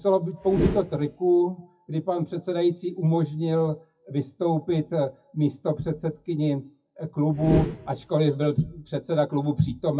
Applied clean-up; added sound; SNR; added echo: classical method WPE with log-MMSE.